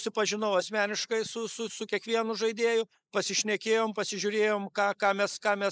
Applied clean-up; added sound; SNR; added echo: neural mask model Resemble Enhance denoiser.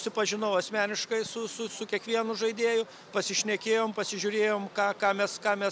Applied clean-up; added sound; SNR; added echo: none; none; none; none.